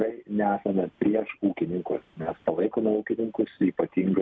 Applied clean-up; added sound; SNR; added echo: none; none; none; none.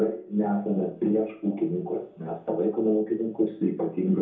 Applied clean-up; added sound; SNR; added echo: none; none; none; reverberation time 0.6 s.